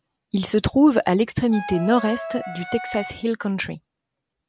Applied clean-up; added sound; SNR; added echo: none; Wind instrument, woodwind instrument; 10 dB; none.